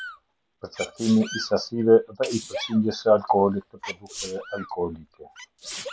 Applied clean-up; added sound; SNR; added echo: none; Sneeze; 14 dB; none.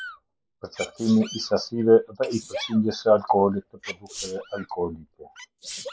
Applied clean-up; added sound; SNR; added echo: neural mask model Resemble Enhance denoiser.